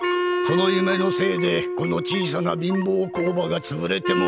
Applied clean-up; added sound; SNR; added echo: none; Wind instrument, woodwind instrument; 2 dB; none.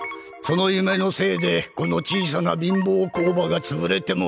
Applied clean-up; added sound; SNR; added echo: none; none; none; none.